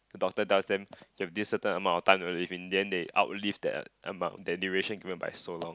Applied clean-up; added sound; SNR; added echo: none; none; none; none.